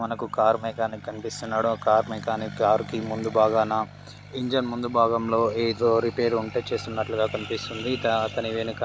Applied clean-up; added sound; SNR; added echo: none; none; none; none.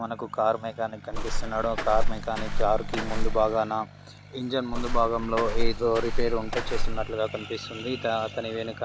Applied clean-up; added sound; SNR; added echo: none; Walk, footsteps; -4 dB; none.